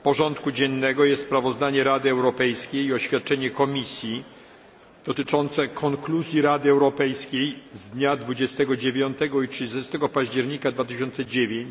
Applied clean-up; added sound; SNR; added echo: none; none; none; none.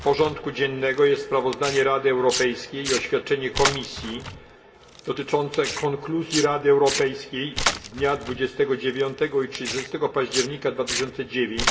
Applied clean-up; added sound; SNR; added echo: none; Tearing; 8 dB; reverberation time 0.2 s.